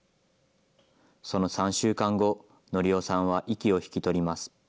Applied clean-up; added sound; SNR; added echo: none; none; none; none.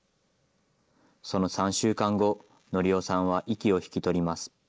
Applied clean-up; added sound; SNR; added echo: neural mask model Resemble Enhance denoiser.